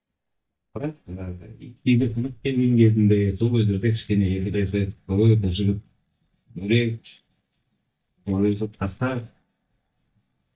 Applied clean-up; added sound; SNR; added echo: neural mask model DeepFilterNet 3.